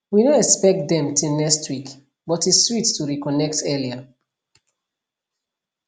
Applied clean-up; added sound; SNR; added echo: none; none; none; none.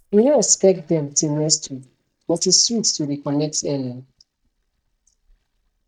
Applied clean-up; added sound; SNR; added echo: neural mask model DeepFilterNet 3.